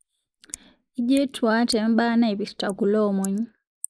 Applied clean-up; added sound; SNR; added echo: neural mask model Resemble Enhance denoiser.